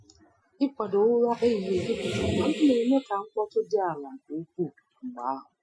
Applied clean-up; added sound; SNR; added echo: classical method Wiener filter.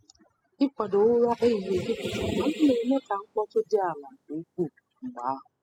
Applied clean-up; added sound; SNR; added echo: classical method spectral subtraction.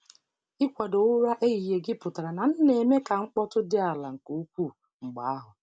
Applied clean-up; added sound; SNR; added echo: none; none; none; none.